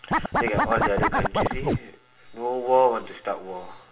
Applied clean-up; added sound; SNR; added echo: none; Scratching (performance technique); -3 dB; reverberation time 0.4 s.